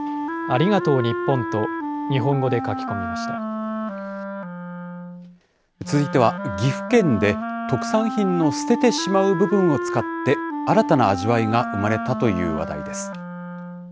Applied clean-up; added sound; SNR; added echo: none; Wind instrument, woodwind instrument; 5 dB; none.